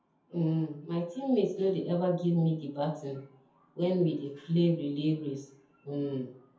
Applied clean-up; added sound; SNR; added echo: none; none; none; reverberation time 0.5 s.